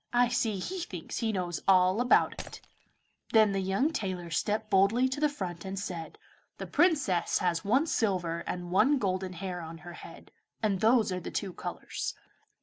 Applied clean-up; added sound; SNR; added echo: none; Shatter; 18 dB; none.